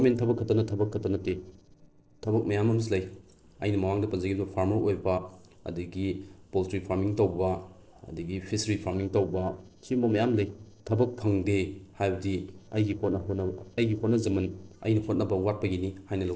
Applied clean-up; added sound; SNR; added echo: neural separator model SepFormer DNS4.